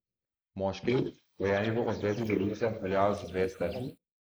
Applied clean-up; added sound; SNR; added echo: neural mask model Resemble Enhance denoiser.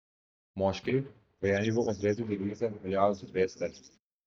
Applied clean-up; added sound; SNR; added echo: neural mask model DeepFilterNet 3.